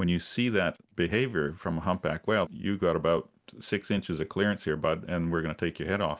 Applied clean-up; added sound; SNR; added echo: none; none; none; none.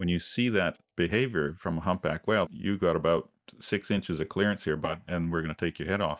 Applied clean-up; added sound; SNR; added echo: neural mask model DeepFilterNet 3.